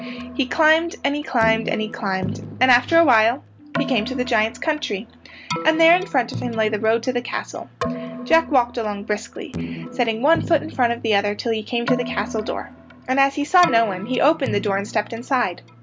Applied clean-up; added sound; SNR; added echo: none; Keyboard (musical); 11 dB; none.